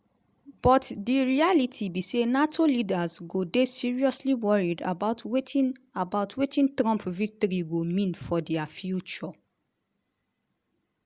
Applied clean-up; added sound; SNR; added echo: none; none; none; none.